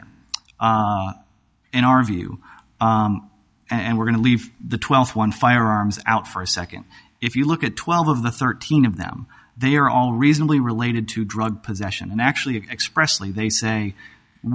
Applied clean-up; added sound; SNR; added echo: none; none; none; none.